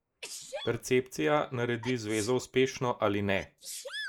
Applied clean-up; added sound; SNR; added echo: neural mask model Resemble Enhance denoiser.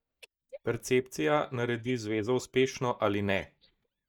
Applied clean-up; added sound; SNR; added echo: neural mask model DeepFilterNet 3.